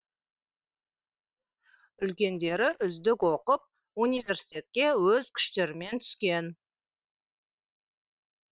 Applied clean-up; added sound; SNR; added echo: neural separator model SepFormer WHAM!.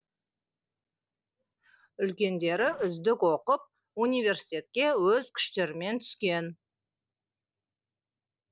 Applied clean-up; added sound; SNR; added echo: neural separator model SepFormer DNS4.